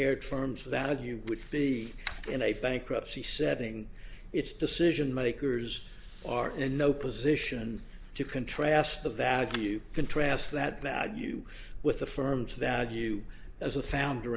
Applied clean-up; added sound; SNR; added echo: none; none; none; none.